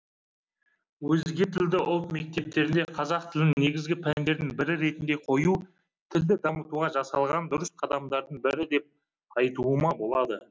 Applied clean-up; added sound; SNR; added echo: none; none; none; none.